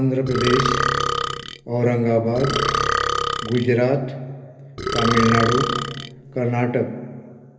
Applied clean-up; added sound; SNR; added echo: none; Burping, eructation; 1 dB; reverberation time 0.3 s.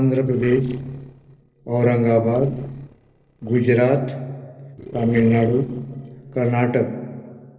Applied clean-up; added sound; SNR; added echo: neural separator model SepFormer DNS4.